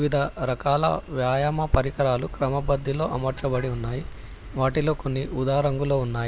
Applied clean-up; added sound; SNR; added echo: none; Engine + Car passing by; 19 dB; none.